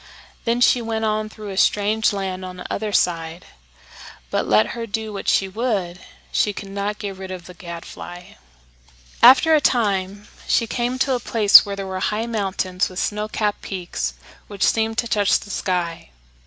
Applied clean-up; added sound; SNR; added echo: none; none; none; none.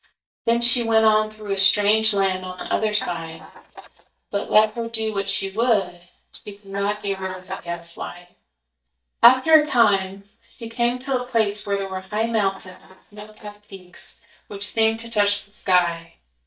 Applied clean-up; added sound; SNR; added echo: neural mask model DeepFilterNet 3.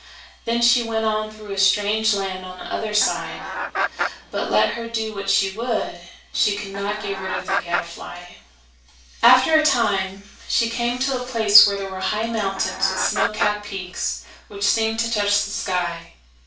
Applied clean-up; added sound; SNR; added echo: none; Chicken, rooster; 5 dB; reverberation time 0.3 s.